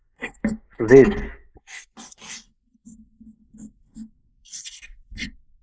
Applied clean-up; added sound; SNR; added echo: neural mask model Resemble Enhance denoiser.